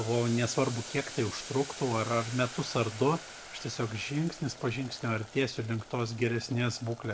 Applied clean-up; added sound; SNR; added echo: none; Boiling; 14 dB; none.